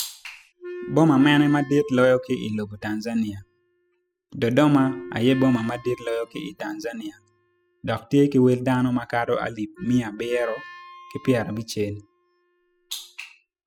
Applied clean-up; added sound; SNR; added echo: classical method spectral subtraction.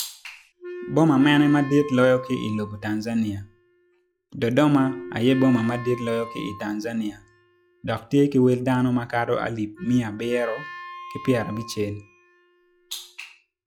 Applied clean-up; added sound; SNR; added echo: classical method log-MMSE.